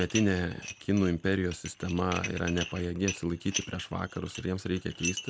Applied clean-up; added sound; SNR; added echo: none; Dishes, pots, and pans; 10 dB; none.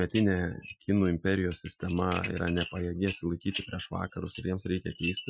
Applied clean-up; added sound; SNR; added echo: classical method Wiener filter.